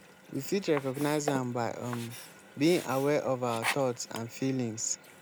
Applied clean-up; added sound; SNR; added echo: none; Sink (filling or washing); 11 dB; none.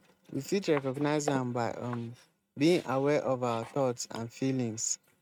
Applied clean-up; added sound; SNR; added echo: neural mask model RNNoise.